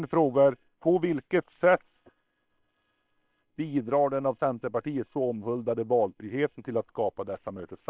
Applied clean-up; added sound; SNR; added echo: neural separator model SepFormer WHAM!.